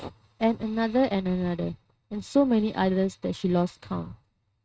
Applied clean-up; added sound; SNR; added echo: neural mask model RNNoise.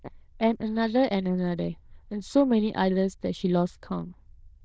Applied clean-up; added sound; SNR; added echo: neural diffusion model UNIVERSE++.